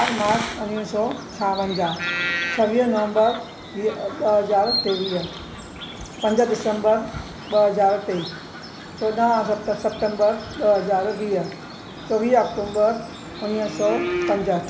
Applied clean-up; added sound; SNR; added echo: none; Bird vocalization, bird call, bird song; 10 dB; none.